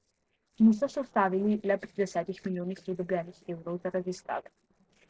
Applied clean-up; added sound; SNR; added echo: neural separator model SepFormer DNS4.